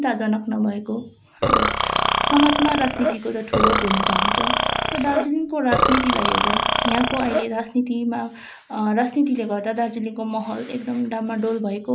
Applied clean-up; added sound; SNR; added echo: none; Burping, eructation; -2 dB; none.